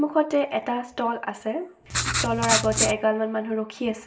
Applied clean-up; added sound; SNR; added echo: none; Writing; 0 dB; reverberation time 0.5 s.